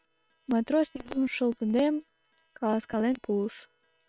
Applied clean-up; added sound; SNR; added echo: neural separator model SepFormer WHAM!.